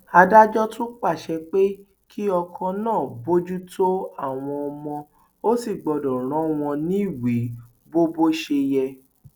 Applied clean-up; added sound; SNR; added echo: none; none; none; none.